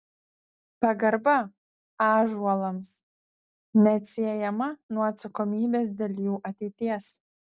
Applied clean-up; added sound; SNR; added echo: none; none; none; none.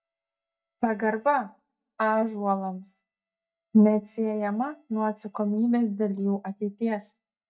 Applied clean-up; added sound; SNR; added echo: neural mask model DeepFilterNet 3.